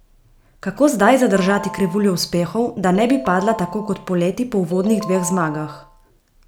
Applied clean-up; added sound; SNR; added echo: none; Ringtone; 14 dB; none.